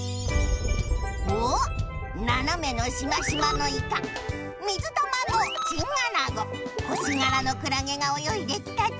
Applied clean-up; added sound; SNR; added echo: none; none; none; none.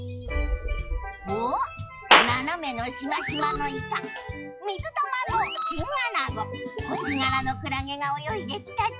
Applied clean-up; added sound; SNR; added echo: classical method log-MMSE.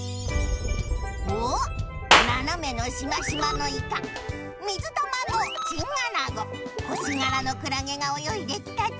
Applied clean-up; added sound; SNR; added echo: none; Clapping; 0 dB; none.